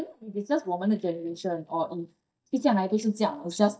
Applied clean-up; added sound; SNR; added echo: neural mask model DeepFilterNet 3.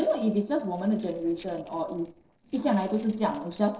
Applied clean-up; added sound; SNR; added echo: neural separator model SepFormer DNS4.